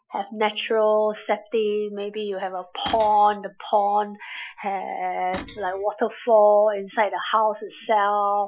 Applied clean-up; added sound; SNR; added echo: classical method Wiener filter.